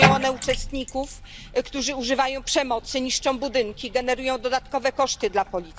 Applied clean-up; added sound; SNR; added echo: none; Bathtub (filling or washing); 5 dB; none.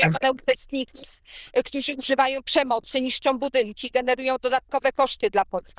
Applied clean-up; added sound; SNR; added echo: neural diffusion model UNIVERSE++.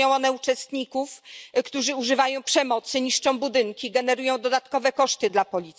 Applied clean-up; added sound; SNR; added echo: none; none; none; none.